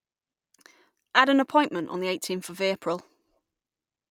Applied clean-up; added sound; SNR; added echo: none; none; none; none.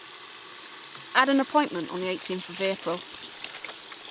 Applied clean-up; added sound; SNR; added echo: none; Sink (filling or washing) / Water tap, faucet; 3 dB; none.